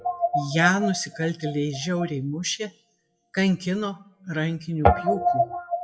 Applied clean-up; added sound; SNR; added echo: classical method WPE with log-MMSE.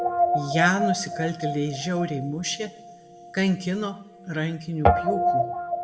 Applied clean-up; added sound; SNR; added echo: none; Guitar; 0 dB; reverberation time 1.1 s.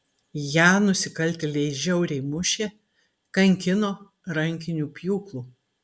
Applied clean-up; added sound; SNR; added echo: none; none; none; none.